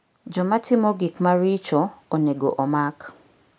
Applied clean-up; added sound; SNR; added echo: none; none; none; none.